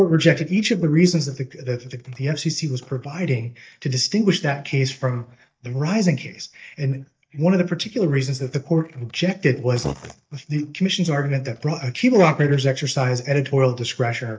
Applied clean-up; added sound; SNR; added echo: neural mask model DeepFilterNet 3.